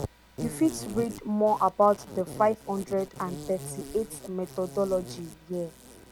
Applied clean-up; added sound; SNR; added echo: none; Insect; 13 dB; none.